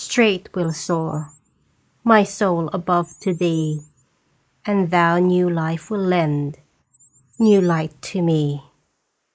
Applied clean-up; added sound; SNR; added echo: neural mask model Resemble Enhance denoiser.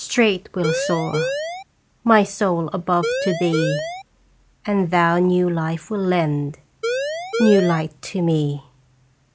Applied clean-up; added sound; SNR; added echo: none; Siren; 3 dB; none.